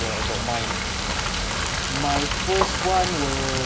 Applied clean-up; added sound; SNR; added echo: none; Frying (food); 1 dB; none.